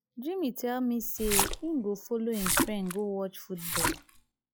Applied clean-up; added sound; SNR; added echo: classical method log-MMSE.